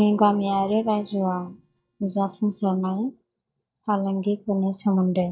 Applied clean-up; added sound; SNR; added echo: neural mask model DeepFilterNet 3.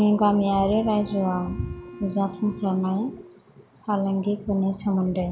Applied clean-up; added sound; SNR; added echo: none; Wind instrument, woodwind instrument; 19 dB; none.